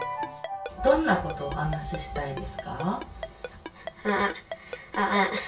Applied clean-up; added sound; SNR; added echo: none; Ringtone; 12 dB; reverberation time 0.2 s.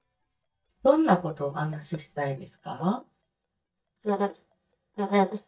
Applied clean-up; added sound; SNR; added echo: neural mask model DeepFilterNet 3.